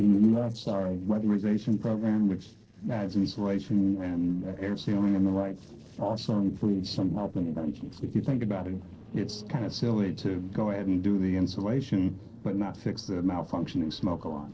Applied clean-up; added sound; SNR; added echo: neural separator model SepFormer DNS4.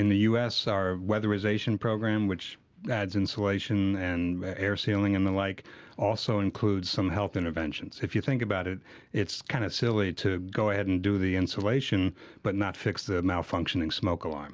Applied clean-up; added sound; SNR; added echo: none; none; none; none.